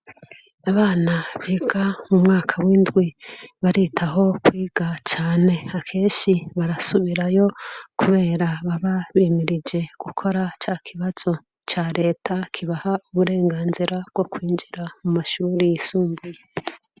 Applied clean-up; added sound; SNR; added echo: none; none; none; none.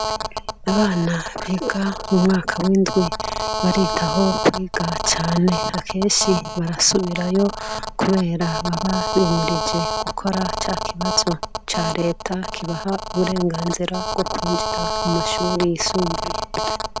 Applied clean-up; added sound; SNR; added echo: none; Telephone; 4 dB; none.